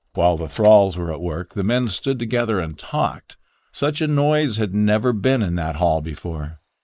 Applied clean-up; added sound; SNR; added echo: neural mask model Resemble Enhance denoiser.